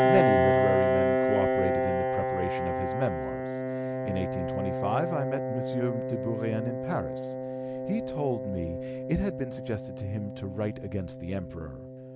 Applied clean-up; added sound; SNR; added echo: none; Piano; -4 dB; none.